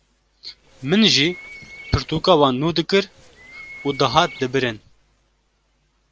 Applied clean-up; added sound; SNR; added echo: none; Bird; 19 dB; none.